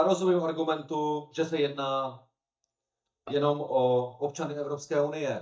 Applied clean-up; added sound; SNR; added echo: neural mask model DeepFilterNet 3.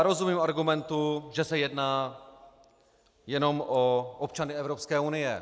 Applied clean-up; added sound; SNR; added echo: none; none; none; none.